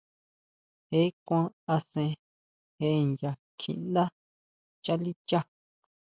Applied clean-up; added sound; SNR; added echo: none; none; none; none.